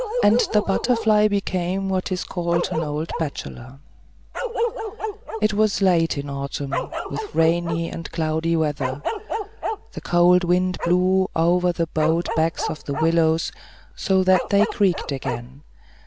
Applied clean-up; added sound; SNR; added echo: none; Bark; 8 dB; none.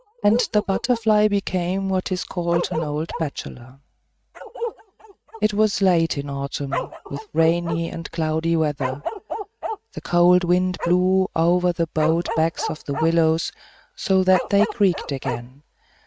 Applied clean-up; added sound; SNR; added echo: neural mask model RNNoise.